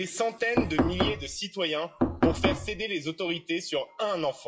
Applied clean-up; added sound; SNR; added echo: classical method WPE with log-MMSE.